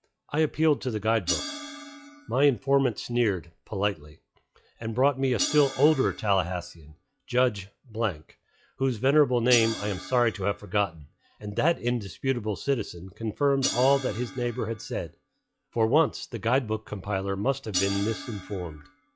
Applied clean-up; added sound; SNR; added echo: classical method log-MMSE.